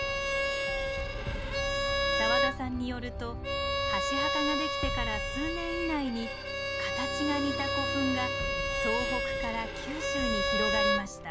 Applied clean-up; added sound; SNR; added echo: none; Bowed string instrument; -3 dB; none.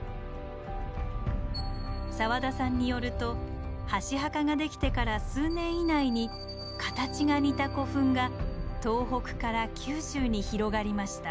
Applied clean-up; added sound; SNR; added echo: none; none; none; none.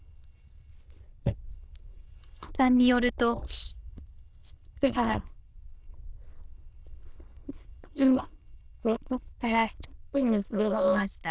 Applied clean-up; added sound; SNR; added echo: neural diffusion model UNIVERSE++.